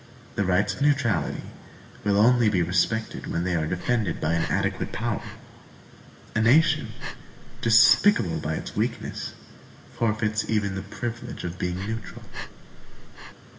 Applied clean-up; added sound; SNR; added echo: none; Breathing; 8 dB; reverberation time 1.5 s.